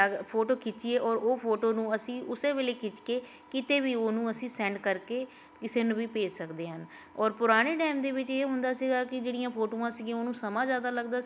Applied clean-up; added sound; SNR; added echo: none; none; none; none.